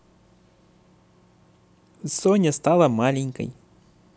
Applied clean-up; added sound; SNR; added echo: none; none; none; none.